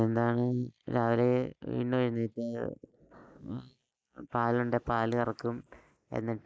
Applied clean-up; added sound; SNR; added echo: neural mask model Resemble Enhance denoiser.